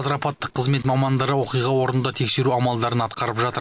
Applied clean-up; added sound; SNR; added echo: none; none; none; none.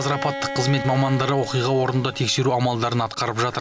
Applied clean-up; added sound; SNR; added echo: none; Bowed string instrument; 11 dB; none.